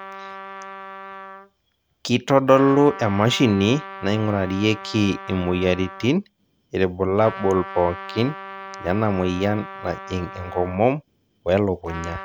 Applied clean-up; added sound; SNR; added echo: none; Trumpet; 15 dB; none.